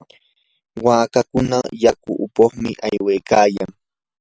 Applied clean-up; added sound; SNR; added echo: none; none; none; none.